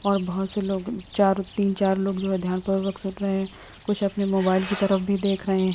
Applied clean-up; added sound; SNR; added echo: none; Chirp, tweet; 20 dB; none.